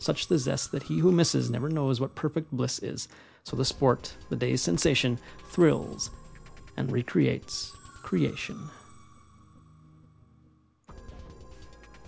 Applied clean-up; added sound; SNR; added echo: none; Musical instrument; 19 dB; none.